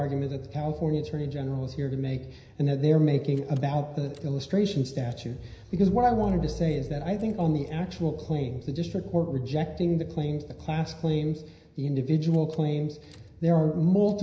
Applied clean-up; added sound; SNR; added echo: none; Engine / Car; 17 dB; reverberation time 0.9 s.